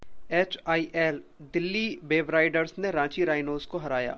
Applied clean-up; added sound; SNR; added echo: none; none; none; none.